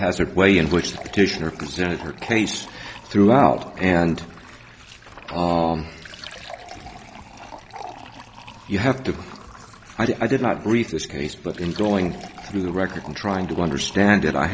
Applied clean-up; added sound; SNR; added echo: none; Fill (with liquid); 19 dB; none.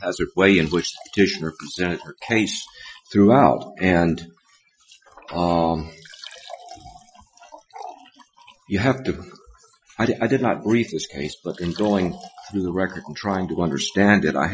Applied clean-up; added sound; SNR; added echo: classical method Wiener filter.